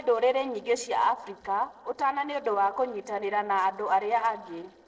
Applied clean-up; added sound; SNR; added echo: neural separator model SepFormer DNS4.